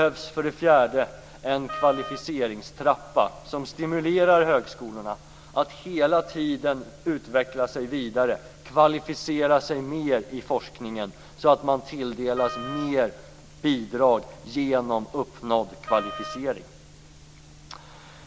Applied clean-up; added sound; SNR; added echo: none; Wind instrument, woodwind instrument; 12 dB; none.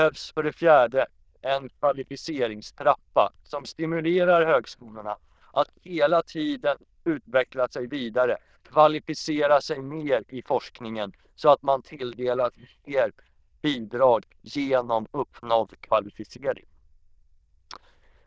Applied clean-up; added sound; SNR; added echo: neural diffusion model UNIVERSE++.